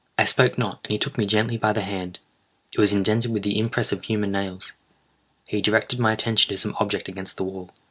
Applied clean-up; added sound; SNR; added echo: none; none; none; none.